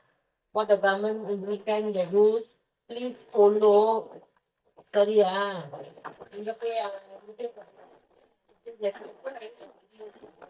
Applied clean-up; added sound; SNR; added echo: neural mask model DeepFilterNet 3.